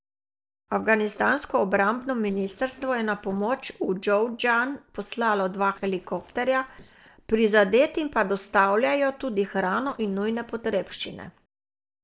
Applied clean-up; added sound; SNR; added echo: neural separator model SepFormer DNS4.